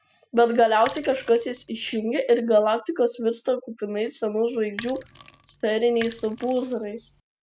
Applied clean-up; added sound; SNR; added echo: none; Sink (filling or washing); 17 dB; none.